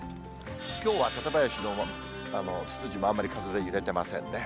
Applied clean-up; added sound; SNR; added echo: none; Screech; 11 dB; none.